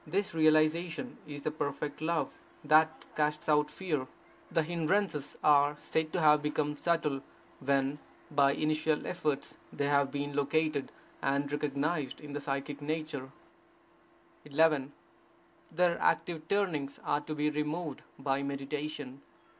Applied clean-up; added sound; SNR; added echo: none; none; none; none.